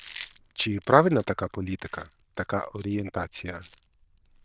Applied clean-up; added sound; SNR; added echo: neural diffusion model UNIVERSE++.